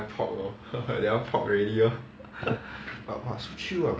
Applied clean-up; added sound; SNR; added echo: none; none; none; none.